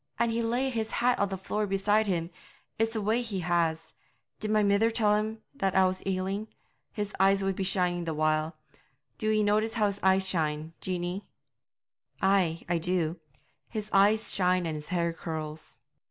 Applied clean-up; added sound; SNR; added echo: none; none; none; none.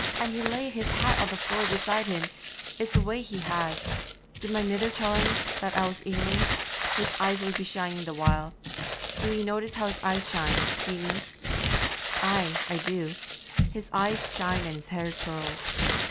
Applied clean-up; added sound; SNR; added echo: none; Crumpling, crinkling; -1 dB; none.